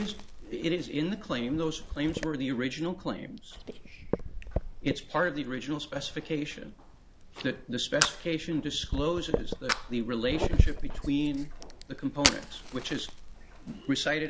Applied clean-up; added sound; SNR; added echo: none; Fire; 1 dB; none.